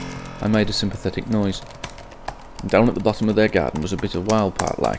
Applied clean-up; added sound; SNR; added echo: none; Computer keyboard + Keyboard (musical); 14 dB; none.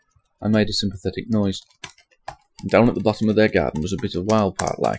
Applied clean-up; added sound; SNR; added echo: classical method Wiener filter.